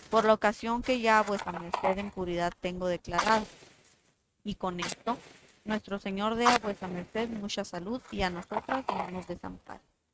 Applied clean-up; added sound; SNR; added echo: neural mask model RNNoise.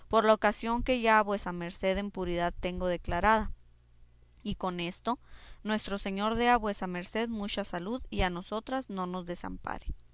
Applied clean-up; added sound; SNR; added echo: none; none; none; none.